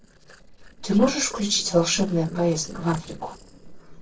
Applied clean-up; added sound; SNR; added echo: neural separator model SepFormer DNS4.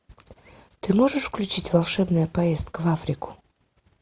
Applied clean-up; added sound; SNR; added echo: none; none; none; none.